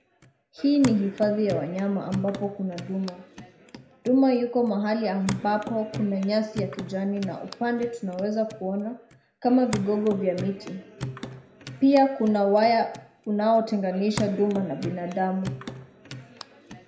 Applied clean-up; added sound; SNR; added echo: none; Hands / Wood; 13 dB; reverberation time 0.5 s.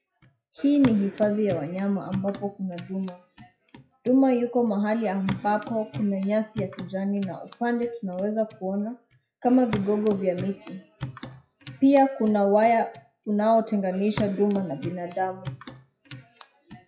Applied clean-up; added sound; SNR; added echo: classical method WPE with log-MMSE.